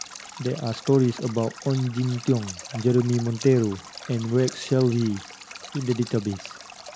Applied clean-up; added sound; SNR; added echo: none; Stream; 16 dB; none.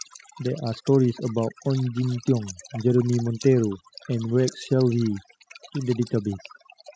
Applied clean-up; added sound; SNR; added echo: classical method spectral subtraction.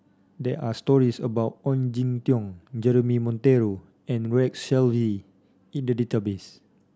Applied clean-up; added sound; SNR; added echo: none; none; none; none.